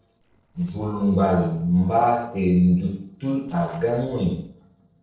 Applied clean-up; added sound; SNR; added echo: neural separator model SepFormer DNS4.